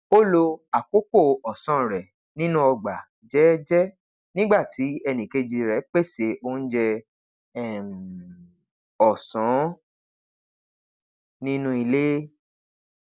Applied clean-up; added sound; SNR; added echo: none; none; none; none.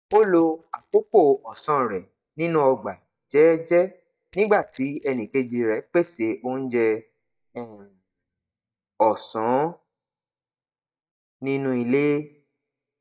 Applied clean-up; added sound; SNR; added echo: neural mask model DeepFilterNet 3.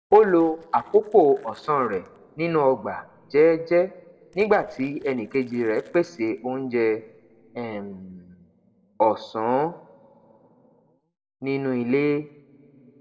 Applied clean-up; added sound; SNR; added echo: neural separator model SepFormer DNS4.